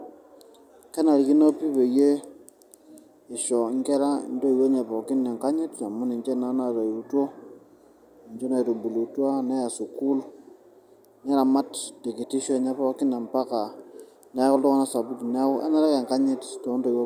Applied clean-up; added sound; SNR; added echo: none; none; none; none.